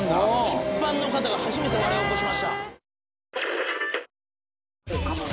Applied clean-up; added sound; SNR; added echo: none; none; none; none.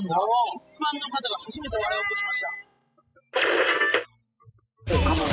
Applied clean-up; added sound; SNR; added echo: classical method spectral subtraction.